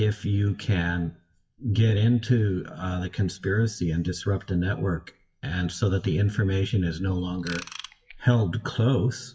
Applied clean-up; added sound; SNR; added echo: classical method WPE with log-MMSE.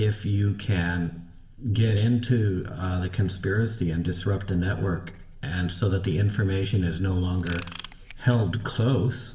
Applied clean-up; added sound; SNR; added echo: none; Ratchet, pawl / Tools; 18 dB; reverberation time 0.7 s.